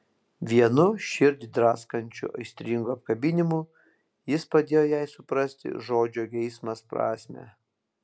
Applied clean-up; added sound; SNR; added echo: none; none; none; none.